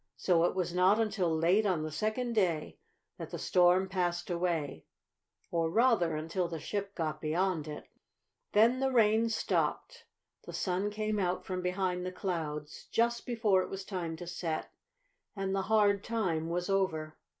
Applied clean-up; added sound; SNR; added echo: none; none; none; none.